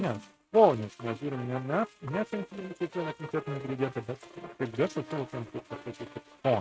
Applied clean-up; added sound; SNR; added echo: neural mask model RNNoise.